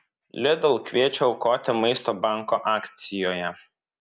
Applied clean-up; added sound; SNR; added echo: none; none; none; none.